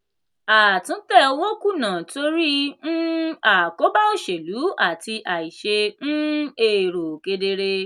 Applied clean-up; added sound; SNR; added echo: none; none; none; none.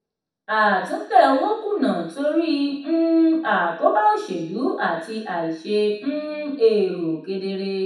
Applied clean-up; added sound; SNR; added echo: none; none; none; reverberation time 0.7 s.